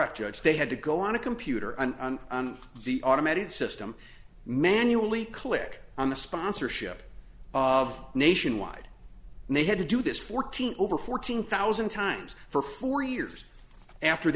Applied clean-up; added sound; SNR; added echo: none; none; none; none.